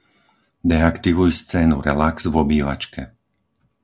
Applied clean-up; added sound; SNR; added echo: none; none; none; none.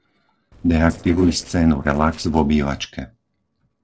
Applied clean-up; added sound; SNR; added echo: neural separator model SepFormer DNS4.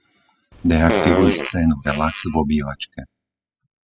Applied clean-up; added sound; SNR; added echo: classical method spectral subtraction.